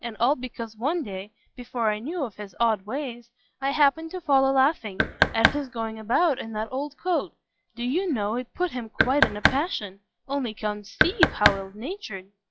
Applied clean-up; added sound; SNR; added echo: classical method log-MMSE.